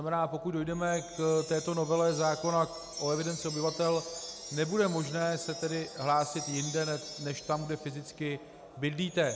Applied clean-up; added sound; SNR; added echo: none; Wind chime; 13 dB; none.